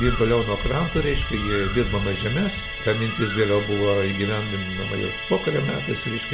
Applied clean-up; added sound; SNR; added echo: none; Musical instrument + Bird; 5 dB; none.